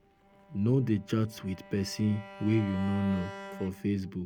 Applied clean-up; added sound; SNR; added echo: none; Bowed string instrument; 15 dB; none.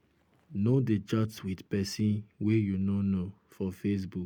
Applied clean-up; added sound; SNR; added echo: none; none; none; none.